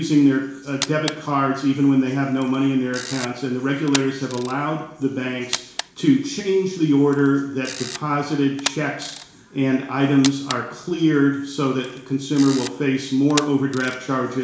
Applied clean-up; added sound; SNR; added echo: none; Camera; 14 dB; reverberation time 0.7 s.